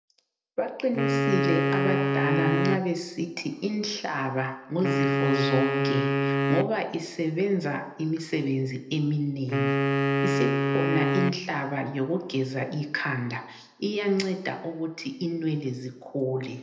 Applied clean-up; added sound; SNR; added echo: none; Wind instrument, woodwind instrument; -2 dB; reverberation time 0.8 s.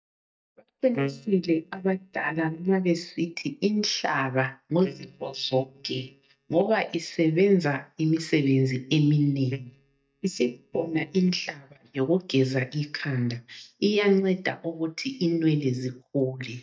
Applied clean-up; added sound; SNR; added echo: neural mask model DeepFilterNet 3.